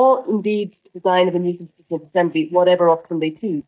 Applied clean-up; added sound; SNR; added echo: neural mask model DeepFilterNet 3.